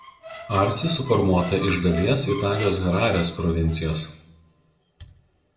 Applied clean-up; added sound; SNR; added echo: none; Squeak; 16 dB; reverberation time 0.5 s.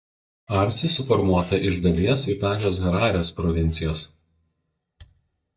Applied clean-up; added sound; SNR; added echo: neural mask model DeepFilterNet 3.